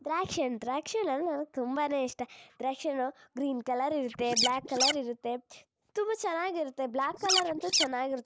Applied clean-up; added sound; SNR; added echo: neural mask model Resemble Enhance denoiser.